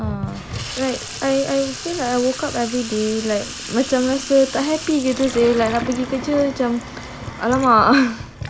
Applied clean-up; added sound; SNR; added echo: none; Sink (filling or washing) / Water tap, faucet; 11 dB; none.